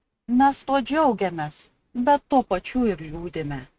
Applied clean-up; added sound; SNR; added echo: neural mask model RNNoise.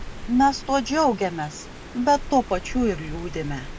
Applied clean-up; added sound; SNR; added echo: none; Rain; 11 dB; none.